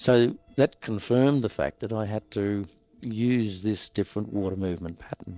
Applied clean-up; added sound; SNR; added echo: neural separator model SepFormer DNS4.